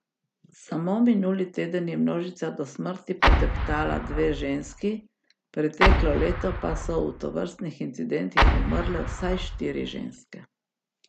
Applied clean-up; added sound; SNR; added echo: none; Explosion; -3 dB; none.